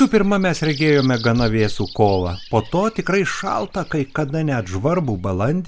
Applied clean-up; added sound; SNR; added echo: none; none; none; none.